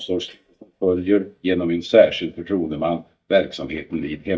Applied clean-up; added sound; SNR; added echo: neural mask model DeepFilterNet 3.